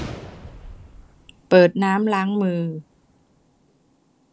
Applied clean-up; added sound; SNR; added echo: none; Gunshot, gunfire; 19 dB; none.